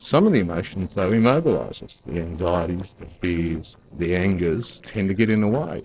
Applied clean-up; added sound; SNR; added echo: neural separator model SepFormer DNS4.